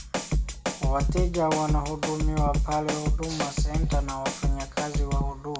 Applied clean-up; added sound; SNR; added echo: none; Drum kit; -4 dB; none.